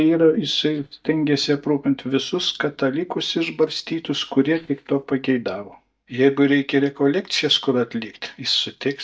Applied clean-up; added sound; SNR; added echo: neural mask model DeepFilterNet 3.